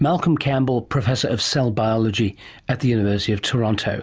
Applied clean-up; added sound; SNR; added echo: none; none; none; none.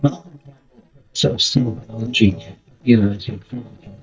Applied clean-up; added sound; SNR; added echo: neural mask model DeepFilterNet 3.